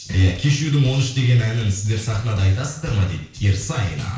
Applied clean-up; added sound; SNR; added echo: neural separator model SepFormer DNS4.